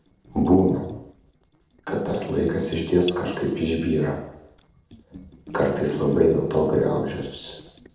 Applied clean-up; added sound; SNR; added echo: neural separator model SepFormer DNS4.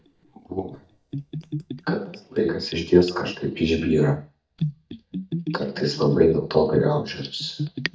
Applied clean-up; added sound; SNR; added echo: neural mask model DeepFilterNet 3.